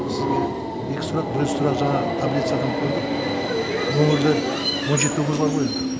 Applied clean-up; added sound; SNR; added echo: none; Subway, metro, underground; -1 dB; none.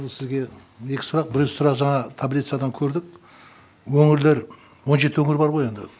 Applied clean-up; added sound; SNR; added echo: none; none; none; none.